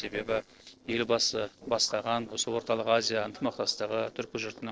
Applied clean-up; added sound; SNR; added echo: neural separator model SepFormer DNS4.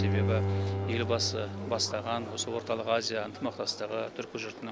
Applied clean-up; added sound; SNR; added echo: none; Bowed string instrument; 1 dB; none.